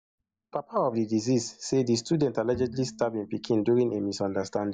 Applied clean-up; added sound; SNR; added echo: neural mask model DeepFilterNet 3.